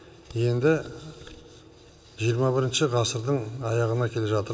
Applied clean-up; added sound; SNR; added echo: none; none; none; none.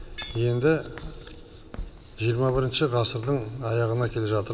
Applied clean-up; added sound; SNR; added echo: none; Walk, footsteps + Tools; 15 dB; none.